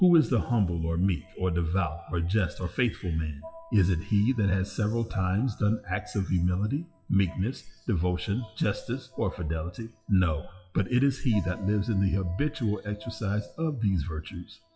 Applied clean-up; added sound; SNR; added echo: classical method WPE with log-MMSE.